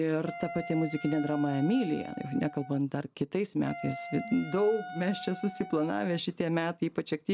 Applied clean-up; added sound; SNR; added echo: none; Wind instrument, woodwind instrument; 12 dB; none.